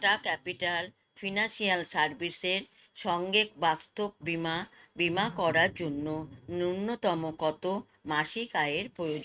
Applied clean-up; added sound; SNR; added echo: neural mask model RNNoise.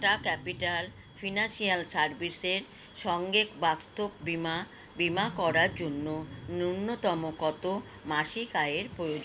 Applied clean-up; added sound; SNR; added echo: none; Wild animals; 17 dB; none.